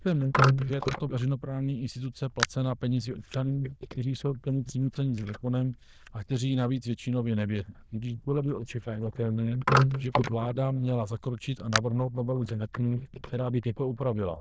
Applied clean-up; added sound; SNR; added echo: neural diffusion model UNIVERSE++.